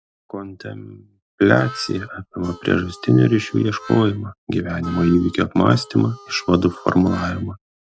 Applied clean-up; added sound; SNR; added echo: none; Harmonica; 19 dB; none.